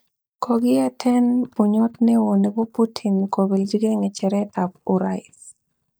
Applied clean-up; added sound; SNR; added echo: neural mask model DeepFilterNet 3.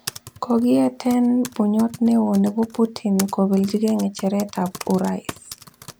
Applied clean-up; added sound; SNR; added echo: none; Typing; 18 dB; none.